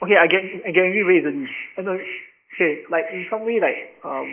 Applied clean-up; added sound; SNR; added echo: neural mask model Resemble Enhance denoiser.